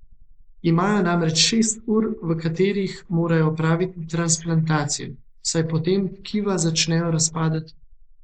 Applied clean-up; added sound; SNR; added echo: neural mask model Resemble Enhance denoiser.